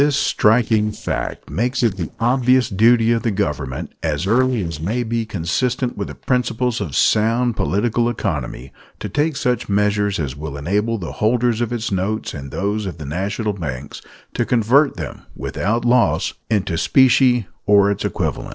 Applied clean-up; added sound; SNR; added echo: neural separator model SepFormer DNS4.